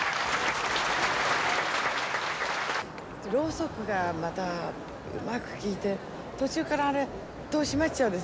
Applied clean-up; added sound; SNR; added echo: none; Traffic noise, roadway noise / Vehicle horn, car horn, honking; 15 dB; none.